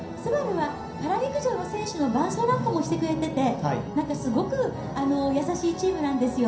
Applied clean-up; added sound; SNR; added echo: none; none; none; reverberation time 0.6 s.